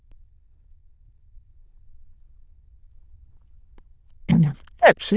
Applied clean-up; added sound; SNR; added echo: neural diffusion model UNIVERSE++.